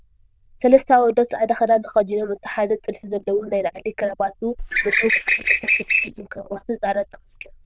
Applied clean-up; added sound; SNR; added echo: neural diffusion model UNIVERSE++.